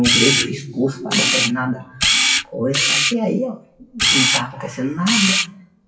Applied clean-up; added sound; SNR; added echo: classical method WPE with log-MMSE.